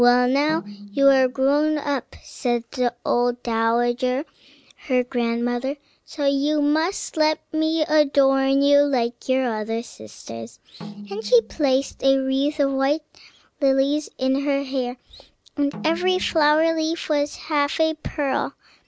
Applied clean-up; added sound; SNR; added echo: none; Snare drum; 19 dB; none.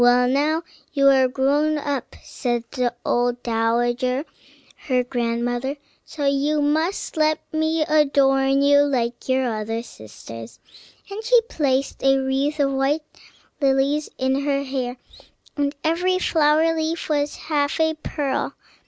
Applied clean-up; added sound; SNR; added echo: none; none; none; none.